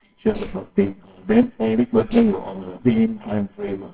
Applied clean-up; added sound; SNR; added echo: neural separator model SepFormer WHAMR!.